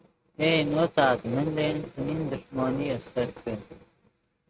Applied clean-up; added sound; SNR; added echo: neural mask model RNNoise.